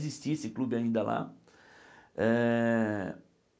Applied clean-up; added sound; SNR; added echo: none; none; none; none.